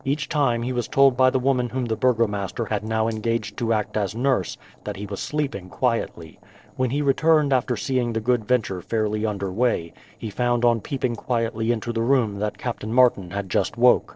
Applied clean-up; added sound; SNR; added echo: neural separator model SepFormer DNS4.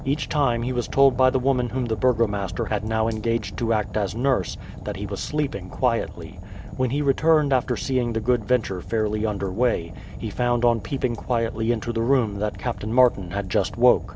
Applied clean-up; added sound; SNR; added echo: none; Fire; 11 dB; none.